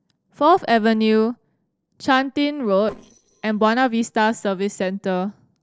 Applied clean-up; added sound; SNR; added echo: neural separator model SepFormer DNS4.